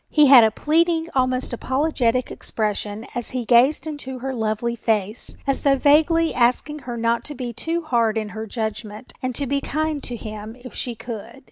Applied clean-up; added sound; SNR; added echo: none; Knock; 19 dB; none.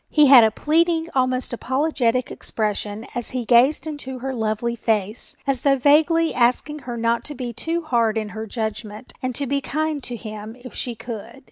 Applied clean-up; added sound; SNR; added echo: none; none; none; none.